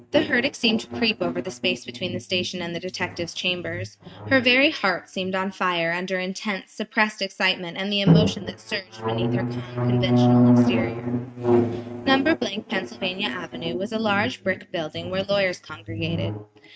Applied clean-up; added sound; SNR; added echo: neural mask model RNNoise.